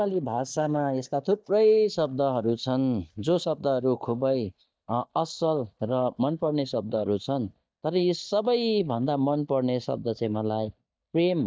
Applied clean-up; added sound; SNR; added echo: neural mask model DeepFilterNet 3.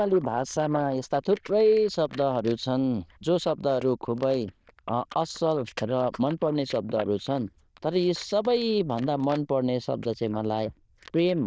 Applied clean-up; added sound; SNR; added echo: neural diffusion model UNIVERSE++.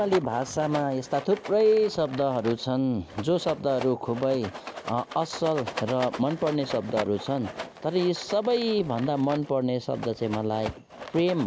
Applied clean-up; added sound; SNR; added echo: none; Rattle; 13 dB; none.